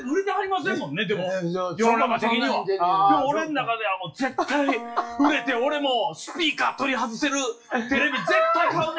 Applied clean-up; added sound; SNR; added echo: classical method WPE with log-MMSE.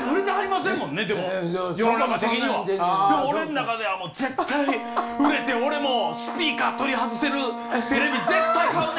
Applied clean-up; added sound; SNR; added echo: none; Wind instrument, woodwind instrument; 12 dB; reverberation time 1.9 s.